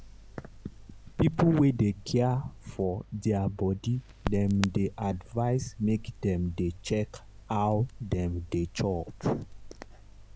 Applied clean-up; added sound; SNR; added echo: none; Crackle; 15 dB; none.